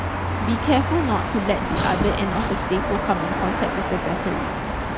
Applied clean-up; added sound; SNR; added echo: none; Car passing by / Traffic noise, roadway noise / Engine; -1 dB; none.